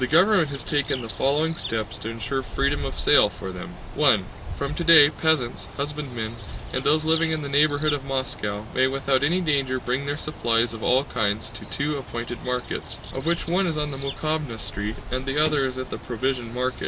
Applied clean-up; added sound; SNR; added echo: none; none; none; none.